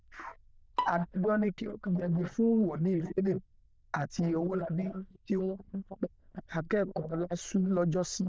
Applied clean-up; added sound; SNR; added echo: neural diffusion model UNIVERSE++.